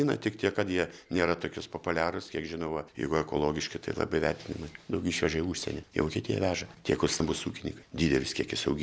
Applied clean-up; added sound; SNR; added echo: none; none; none; none.